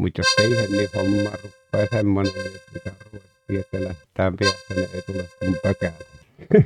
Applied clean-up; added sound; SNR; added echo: neural mask model RNNoise.